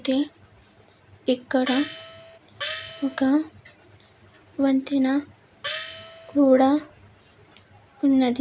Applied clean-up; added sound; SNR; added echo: none; Gong; 9 dB; none.